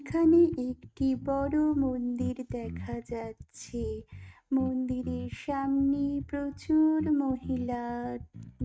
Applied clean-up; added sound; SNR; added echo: neural mask model RNNoise.